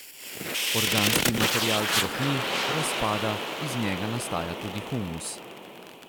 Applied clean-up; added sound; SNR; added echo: none; Fire; -2 dB; none.